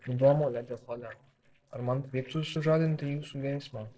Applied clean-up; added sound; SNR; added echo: neural separator model SepFormer DNS4.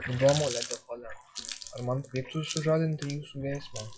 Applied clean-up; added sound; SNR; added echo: classical method WPE with log-MMSE.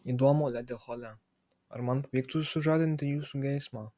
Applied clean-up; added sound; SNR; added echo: none; none; none; none.